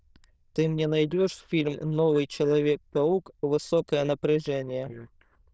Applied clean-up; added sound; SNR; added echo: neural diffusion model UNIVERSE++.